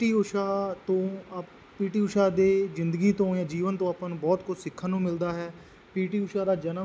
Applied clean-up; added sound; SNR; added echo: none; none; none; none.